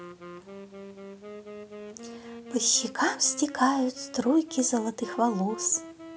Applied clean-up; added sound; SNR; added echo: none; Wind instrument, woodwind instrument; 14 dB; none.